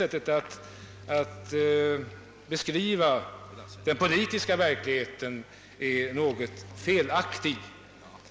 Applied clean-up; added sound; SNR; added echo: none; Bowed string instrument; 20 dB; none.